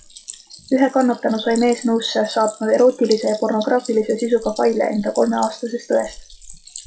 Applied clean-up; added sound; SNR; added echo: classical method WPE with log-MMSE.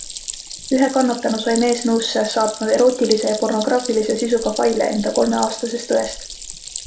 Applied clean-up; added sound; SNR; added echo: none; Stream; 12 dB; reverberation time 0.4 s.